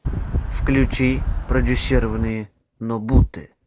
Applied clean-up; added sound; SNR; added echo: none; Wind; 0 dB; none.